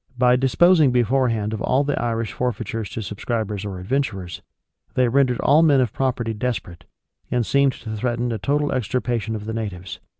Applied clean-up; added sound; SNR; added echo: none; none; none; none.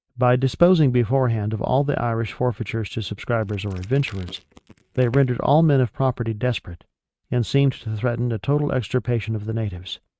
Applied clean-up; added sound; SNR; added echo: neural mask model RNNoise.